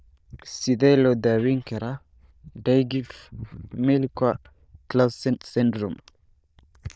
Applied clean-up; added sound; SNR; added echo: neural diffusion model UNIVERSE++.